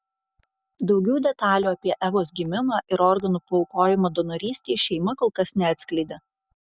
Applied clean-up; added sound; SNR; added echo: neural mask model DeepFilterNet 3.